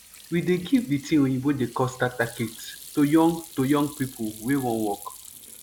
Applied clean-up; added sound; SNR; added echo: none; Sink (filling or washing) / Hands; 19 dB; none.